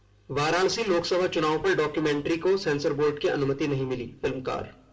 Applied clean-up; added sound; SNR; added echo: none; none; none; reverberation time 0.5 s.